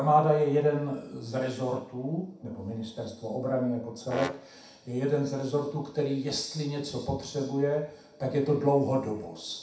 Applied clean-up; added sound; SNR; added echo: none; Brass instrument; 13 dB; reverberation time 0.7 s.